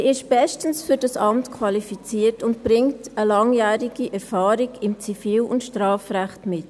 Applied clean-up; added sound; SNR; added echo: none; none; none; none.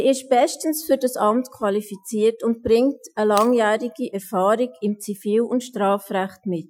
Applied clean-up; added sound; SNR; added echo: classical method Wiener filter.